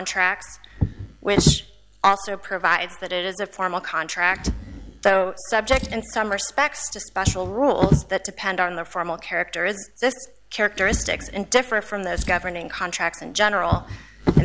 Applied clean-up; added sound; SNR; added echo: none; Drawer open or close; 4 dB; none.